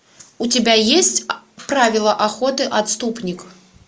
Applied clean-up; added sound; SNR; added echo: none; none; none; none.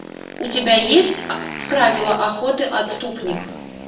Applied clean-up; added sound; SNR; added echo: none; Motorcycle; 12 dB; reverberation time 0.7 s.